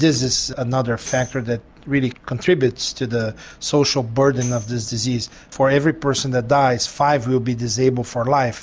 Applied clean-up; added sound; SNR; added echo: none; Tambourine; 20 dB; none.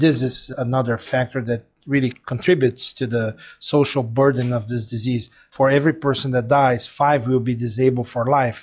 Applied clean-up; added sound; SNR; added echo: classical method log-MMSE.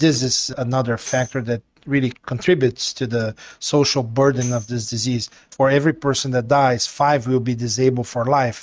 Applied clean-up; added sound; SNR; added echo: neural mask model RNNoise.